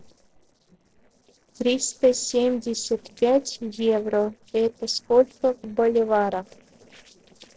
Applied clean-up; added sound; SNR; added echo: neural separator model SepFormer DNS4.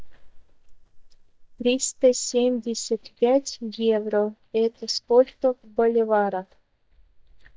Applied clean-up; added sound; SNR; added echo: neural mask model DeepFilterNet 3.